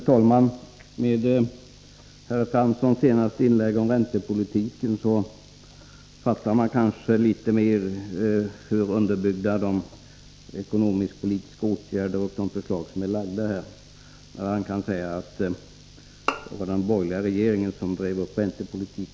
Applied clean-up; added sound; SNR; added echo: none; Bowed string instrument; 11 dB; none.